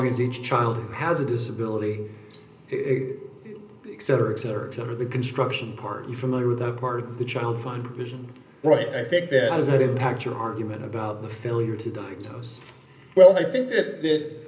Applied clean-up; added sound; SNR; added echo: none; Rattle (instrument); 16 dB; reverberation time 0.5 s.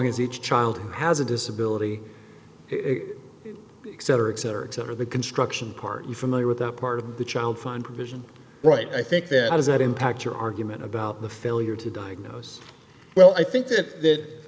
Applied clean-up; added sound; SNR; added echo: none; none; none; none.